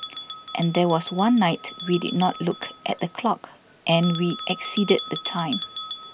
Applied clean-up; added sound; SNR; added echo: none; Bell; 10 dB; none.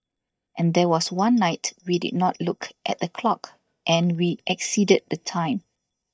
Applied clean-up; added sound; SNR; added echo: neural mask model DeepFilterNet 3.